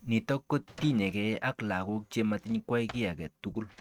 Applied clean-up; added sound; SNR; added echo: neural mask model RNNoise.